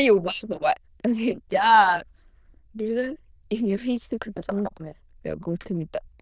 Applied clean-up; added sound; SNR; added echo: neural diffusion model UNIVERSE++.